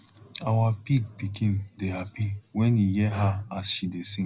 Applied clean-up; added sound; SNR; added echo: none; none; none; none.